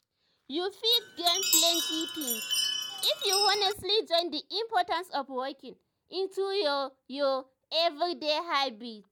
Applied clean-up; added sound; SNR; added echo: none; Chime; 0 dB; none.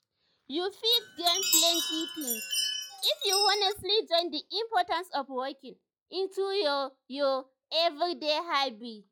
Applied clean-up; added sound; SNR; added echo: classical method log-MMSE.